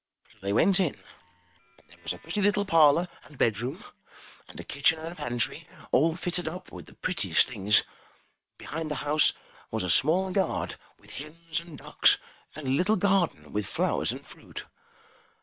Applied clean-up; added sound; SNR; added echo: neural separator model SepFormer WHAM!.